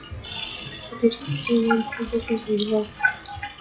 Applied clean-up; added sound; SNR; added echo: classical method log-MMSE.